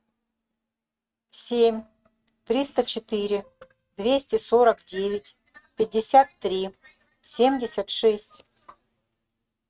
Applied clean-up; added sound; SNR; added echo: neural mask model RNNoise.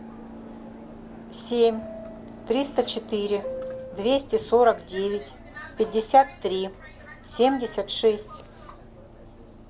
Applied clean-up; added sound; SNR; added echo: none; Subway, metro, underground; 15 dB; none.